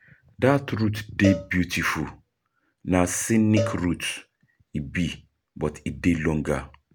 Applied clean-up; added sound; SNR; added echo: none; Cowbell; 11 dB; none.